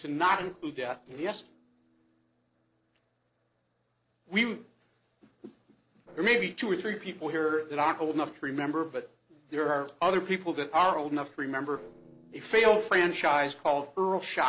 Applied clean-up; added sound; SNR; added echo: neural separator model SepFormer DNS4.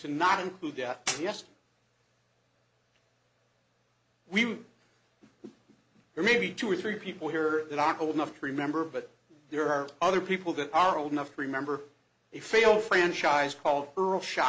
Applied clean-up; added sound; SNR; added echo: none; none; none; none.